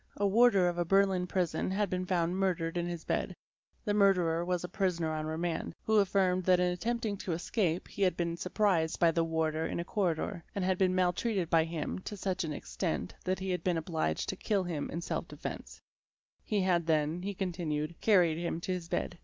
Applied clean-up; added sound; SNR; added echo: none; none; none; none.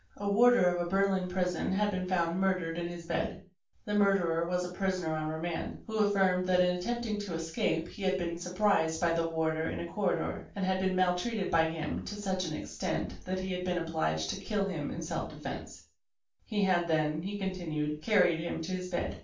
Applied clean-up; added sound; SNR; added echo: none; none; none; reverberation time 0.3 s.